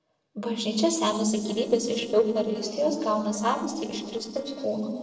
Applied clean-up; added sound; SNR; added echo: neural separator model SepFormer DNS4.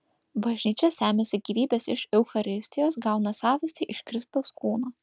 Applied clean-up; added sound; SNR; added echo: none; none; none; none.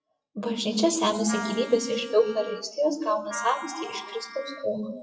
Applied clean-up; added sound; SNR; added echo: classical method WPE with log-MMSE.